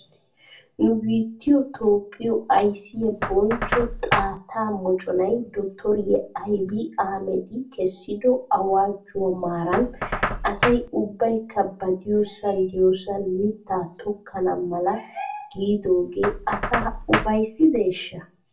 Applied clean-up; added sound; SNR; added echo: none; Knock; 10 dB; reverberation time 0.2 s.